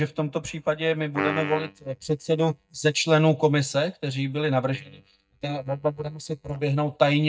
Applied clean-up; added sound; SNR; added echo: neural mask model DeepFilterNet 3.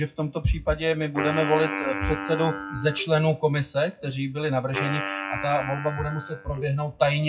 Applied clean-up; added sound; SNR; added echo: classical method WPE with log-MMSE.